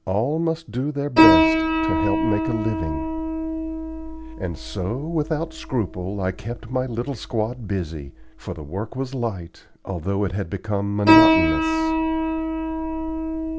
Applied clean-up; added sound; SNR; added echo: none; Piano; -3 dB; none.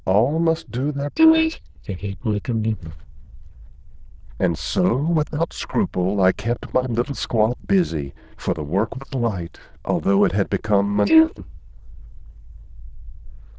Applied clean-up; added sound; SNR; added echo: neural diffusion model UNIVERSE++.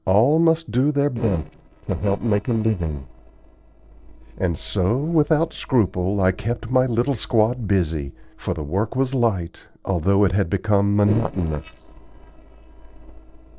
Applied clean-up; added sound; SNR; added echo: neural separator model SepFormer DNS4.